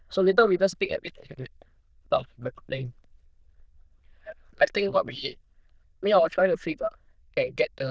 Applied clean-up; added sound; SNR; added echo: neural diffusion model UNIVERSE++.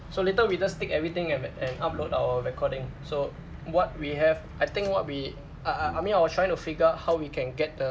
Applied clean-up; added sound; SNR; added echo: none; Brass instrument; 16 dB; none.